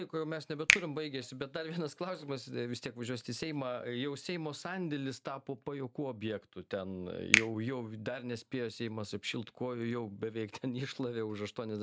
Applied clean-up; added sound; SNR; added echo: none; Finger snapping; -2 dB; none.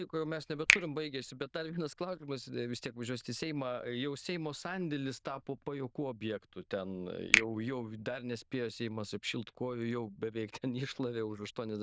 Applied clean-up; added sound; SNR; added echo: neural diffusion model UNIVERSE++.